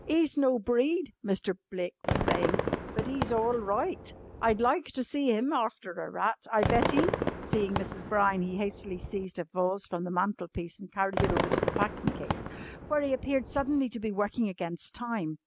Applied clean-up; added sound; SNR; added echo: none; Fireworks; 5 dB; none.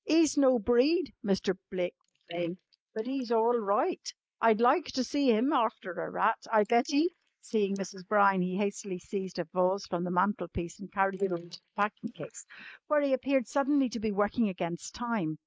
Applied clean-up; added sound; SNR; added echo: neural mask model Resemble Enhance denoiser.